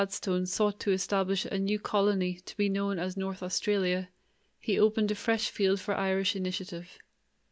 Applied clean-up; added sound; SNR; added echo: none; none; none; none.